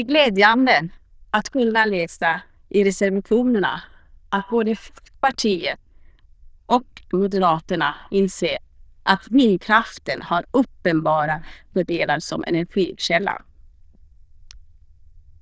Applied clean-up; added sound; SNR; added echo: neural diffusion model UNIVERSE++.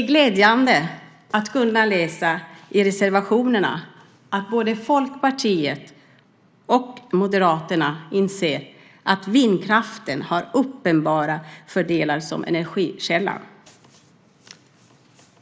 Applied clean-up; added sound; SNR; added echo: none; none; none; none.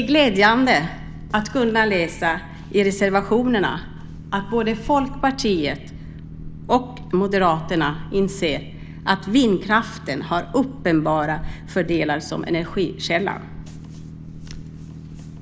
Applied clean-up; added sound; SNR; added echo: none; Boat, Water vehicle; 13 dB; none.